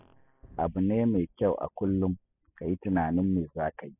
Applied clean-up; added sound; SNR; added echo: classical method spectral subtraction.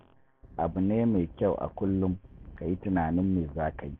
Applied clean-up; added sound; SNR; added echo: none; Wind; 18 dB; none.